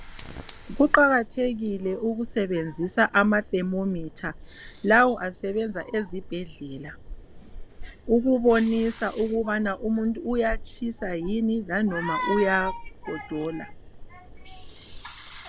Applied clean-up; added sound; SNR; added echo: none; Fire; 14 dB; none.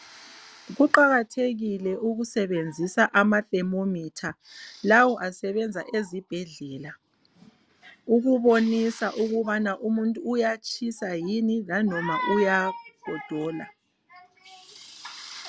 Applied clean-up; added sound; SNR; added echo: none; none; none; none.